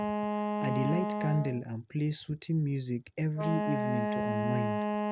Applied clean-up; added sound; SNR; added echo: none; Wind instrument, woodwind instrument; 0 dB; none.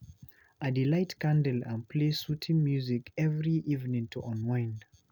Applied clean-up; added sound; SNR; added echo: none; none; none; none.